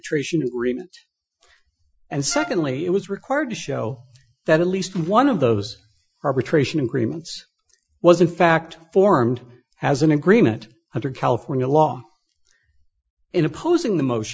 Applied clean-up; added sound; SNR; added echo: classical method Wiener filter.